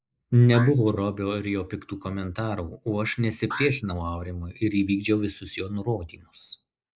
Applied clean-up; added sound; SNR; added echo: neural mask model Resemble Enhance denoiser.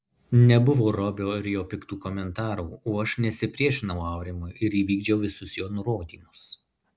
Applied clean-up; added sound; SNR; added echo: none; none; none; none.